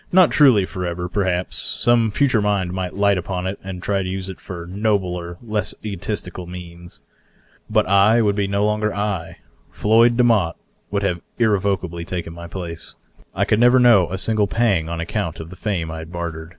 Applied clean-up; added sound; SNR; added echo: none; none; none; none.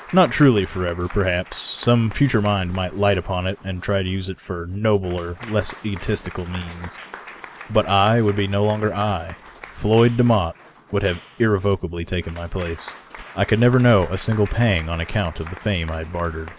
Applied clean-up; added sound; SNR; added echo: none; Applause / Crowd + Clapping; 20 dB; none.